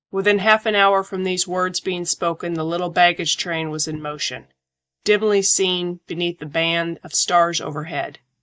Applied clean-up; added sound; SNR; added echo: neural mask model DeepFilterNet 3.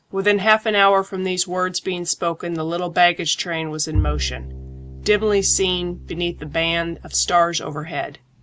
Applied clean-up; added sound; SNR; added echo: none; Bowed string instrument; 7 dB; none.